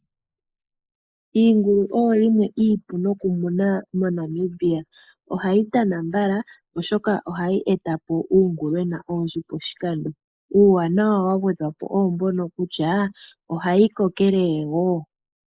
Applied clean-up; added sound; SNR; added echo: neural mask model Resemble Enhance denoiser.